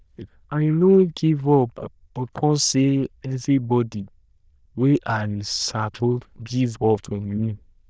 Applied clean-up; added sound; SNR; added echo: neural diffusion model UNIVERSE++.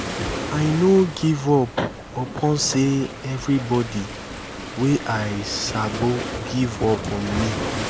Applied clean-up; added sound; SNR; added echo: none; Waves, surf; 8 dB; none.